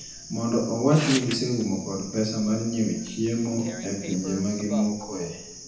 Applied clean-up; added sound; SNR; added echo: none; Tearing; 14 dB; reverberation time 0.9 s.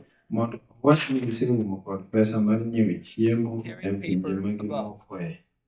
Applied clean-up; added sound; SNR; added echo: neural mask model DeepFilterNet 3.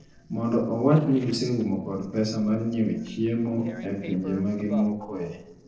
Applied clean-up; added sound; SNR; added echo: neural separator model SepFormer DNS4.